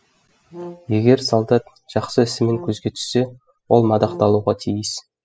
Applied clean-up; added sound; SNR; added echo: classical method spectral subtraction.